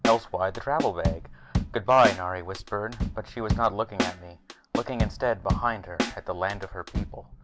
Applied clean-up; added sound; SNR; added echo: none; Drum / Drum kit; 3 dB; none.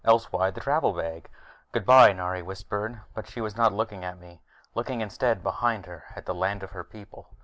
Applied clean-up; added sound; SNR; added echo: none; none; none; none.